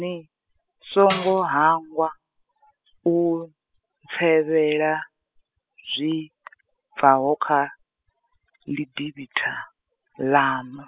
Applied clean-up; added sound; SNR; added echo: classical method spectral subtraction.